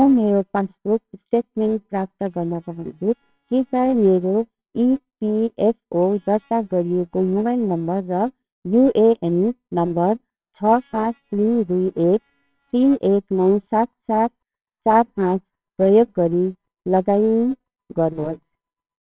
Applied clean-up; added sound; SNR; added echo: neural separator model SepFormer WHAMR!.